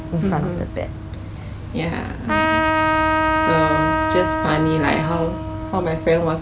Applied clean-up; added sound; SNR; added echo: none; Trumpet; 0 dB; none.